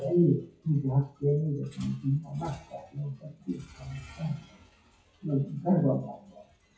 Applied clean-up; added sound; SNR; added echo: classical method WPE with log-MMSE.